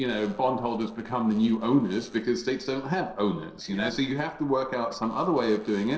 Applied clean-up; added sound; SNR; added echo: neural separator model SepFormer DNS4.